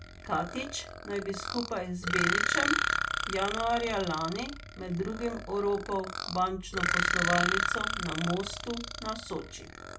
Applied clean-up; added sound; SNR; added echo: none; Burping, eructation; 0 dB; reverberation time 0.2 s.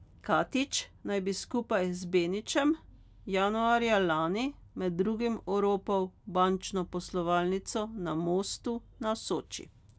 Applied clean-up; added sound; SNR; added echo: none; none; none; none.